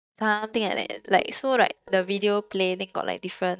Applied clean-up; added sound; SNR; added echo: neural mask model DeepFilterNet 3.